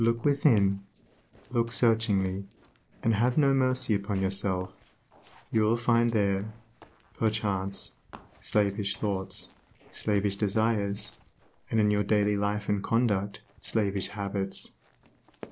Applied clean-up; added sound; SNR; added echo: neural separator model SepFormer DNS4.